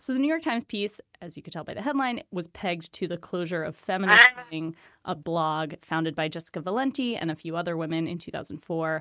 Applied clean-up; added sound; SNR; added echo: neural mask model RNNoise.